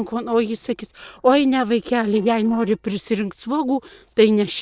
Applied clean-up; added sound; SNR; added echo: neural separator model SepFormer DNS4.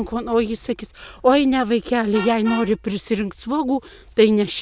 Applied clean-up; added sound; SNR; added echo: none; Vehicle horn, car horn, honking; 19 dB; none.